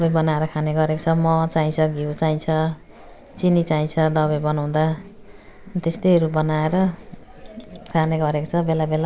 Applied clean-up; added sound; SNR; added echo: none; none; none; none.